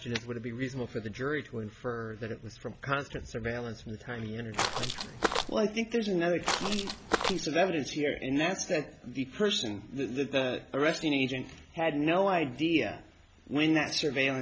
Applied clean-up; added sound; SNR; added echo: none; Walk, footsteps; 1 dB; none.